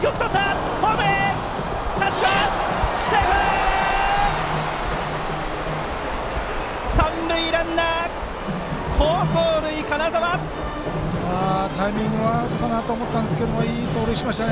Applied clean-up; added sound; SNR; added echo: none; Cricket; 8 dB; none.